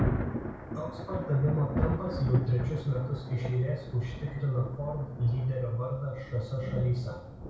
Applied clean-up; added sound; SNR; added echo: none; Thunder; 5 dB; reverberation time 0.6 s.